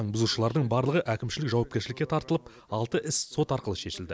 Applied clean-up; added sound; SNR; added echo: none; none; none; none.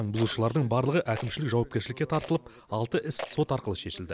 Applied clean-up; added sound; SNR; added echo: none; Rattle; 17 dB; none.